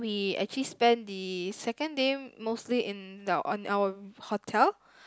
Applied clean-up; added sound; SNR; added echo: none; none; none; none.